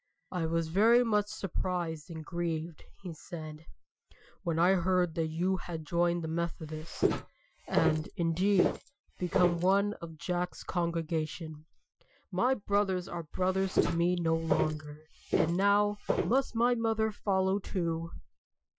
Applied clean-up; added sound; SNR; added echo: classical method Wiener filter.